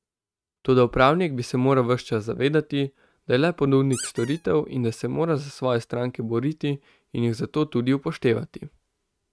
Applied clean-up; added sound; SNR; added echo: neural mask model RNNoise.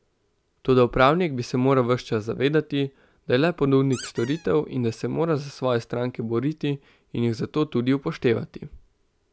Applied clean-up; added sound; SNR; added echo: none; Squeak; 13 dB; none.